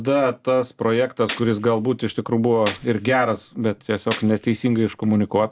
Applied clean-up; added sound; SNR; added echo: none; Gunshot, gunfire; 16 dB; none.